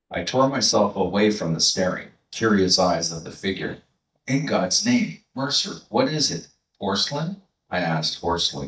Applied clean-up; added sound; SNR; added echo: neural mask model DeepFilterNet 3.